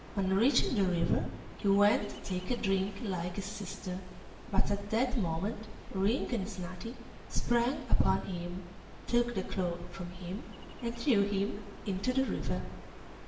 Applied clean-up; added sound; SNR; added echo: none; Ocean; 19 dB; reverberation time 0.8 s.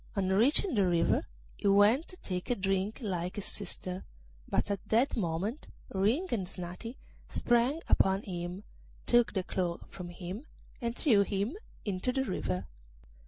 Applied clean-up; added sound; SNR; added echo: none; none; none; none.